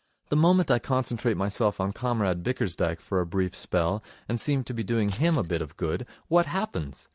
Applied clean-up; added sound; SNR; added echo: none; Keys jangling; 20 dB; none.